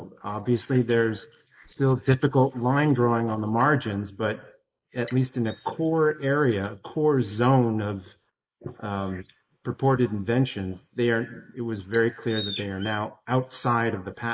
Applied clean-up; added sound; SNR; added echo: neural mask model Resemble Enhance denoiser.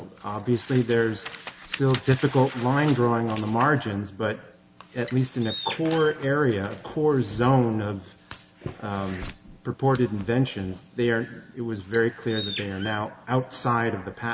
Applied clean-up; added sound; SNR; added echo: none; Bird; 12 dB; none.